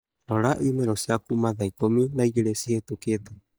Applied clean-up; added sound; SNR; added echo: neural mask model DeepFilterNet 3.